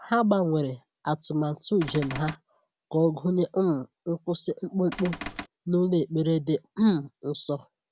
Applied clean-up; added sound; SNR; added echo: none; Cupboard open or close / Door; 10 dB; none.